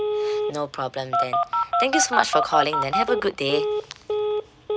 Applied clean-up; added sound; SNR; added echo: none; Telephone; -2 dB; none.